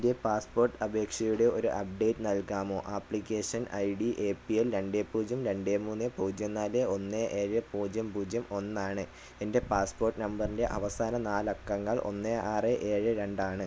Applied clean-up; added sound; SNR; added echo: none; none; none; none.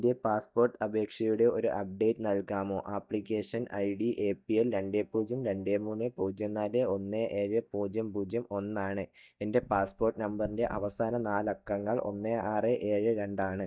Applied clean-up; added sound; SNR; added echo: neural mask model DeepFilterNet 3.